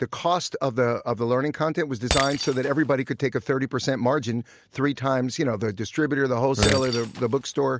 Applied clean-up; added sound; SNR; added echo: none; Shatter; 11 dB; none.